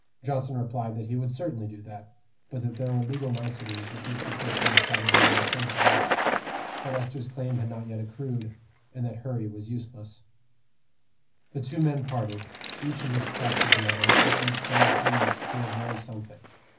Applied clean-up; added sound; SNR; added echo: none; Bicycle; -3 dB; reverberation time 0.4 s.